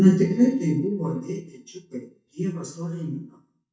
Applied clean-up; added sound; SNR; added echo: neural mask model DeepFilterNet 3.